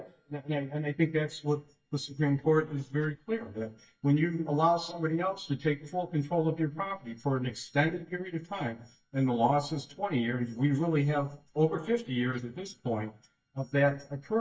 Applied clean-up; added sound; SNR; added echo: neural mask model DeepFilterNet 3.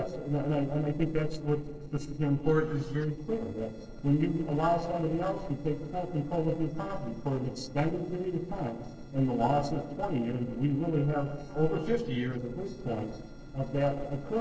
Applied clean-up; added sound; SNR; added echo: neural separator model SepFormer DNS4.